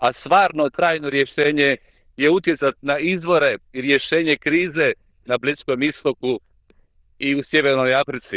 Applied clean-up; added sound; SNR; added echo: neural diffusion model UNIVERSE++.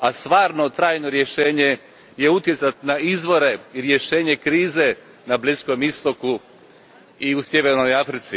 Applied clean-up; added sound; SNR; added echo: none; none; none; none.